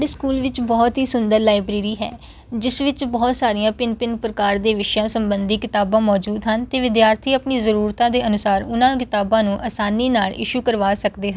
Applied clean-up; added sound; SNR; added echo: none; none; none; none.